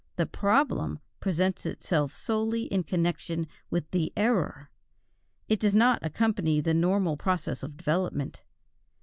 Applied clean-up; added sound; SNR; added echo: none; none; none; none.